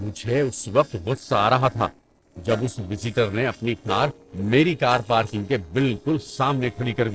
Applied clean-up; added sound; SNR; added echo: neural separator model SepFormer DNS4.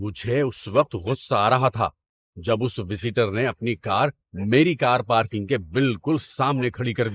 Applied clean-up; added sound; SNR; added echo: neural mask model Resemble Enhance denoiser.